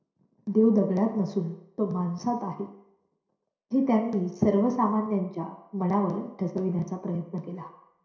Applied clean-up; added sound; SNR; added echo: none; none; none; reverberation time 0.6 s.